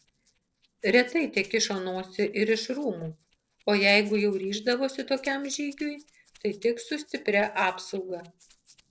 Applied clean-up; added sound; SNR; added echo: neural separator model SepFormer DNS4.